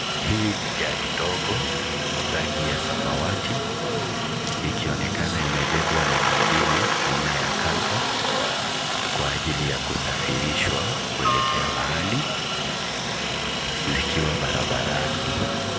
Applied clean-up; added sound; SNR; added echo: none; Aircraft; -5 dB; none.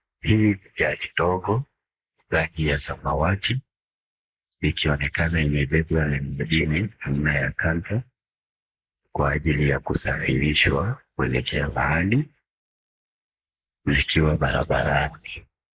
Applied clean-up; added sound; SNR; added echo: neural mask model Resemble Enhance denoiser.